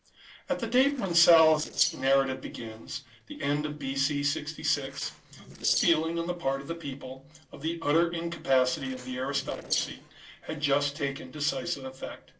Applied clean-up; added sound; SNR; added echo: neural separator model SepFormer DNS4.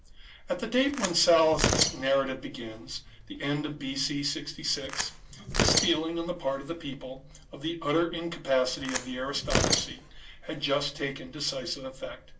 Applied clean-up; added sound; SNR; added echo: none; Tearing; 4 dB; reverberation time 0.2 s.